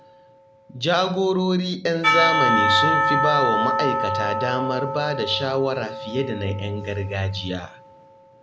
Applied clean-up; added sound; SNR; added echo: none; Church bell / Percussion; 0 dB; none.